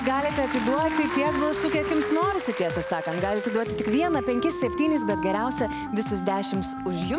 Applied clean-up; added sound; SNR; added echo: none; Wind instrument, woodwind instrument; 5 dB; none.